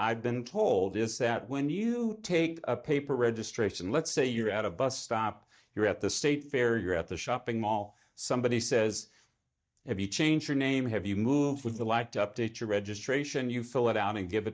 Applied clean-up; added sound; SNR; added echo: neural mask model DeepFilterNet 3.